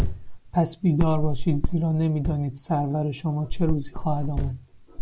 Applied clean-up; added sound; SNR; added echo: none; Thump, thud; 12 dB; none.